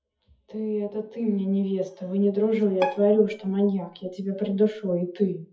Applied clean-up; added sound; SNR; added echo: classical method WPE with log-MMSE.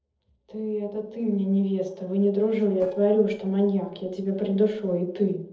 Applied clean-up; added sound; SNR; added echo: neural separator model SepFormer DNS4.